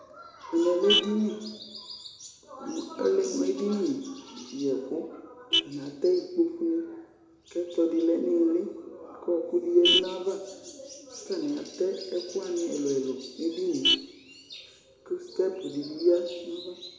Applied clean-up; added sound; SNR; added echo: none; Vehicle horn, car horn, honking; 7 dB; reverberation time 0.6 s.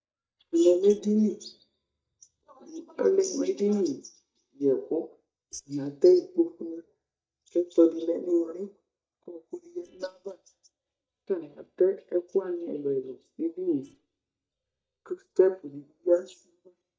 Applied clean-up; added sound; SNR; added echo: neural mask model DeepFilterNet 3.